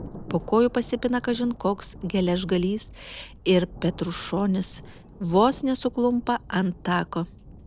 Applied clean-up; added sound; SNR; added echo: none; Thunder; 17 dB; none.